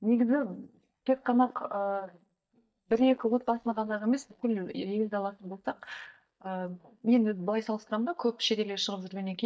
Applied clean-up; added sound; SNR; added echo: neural mask model DeepFilterNet 3.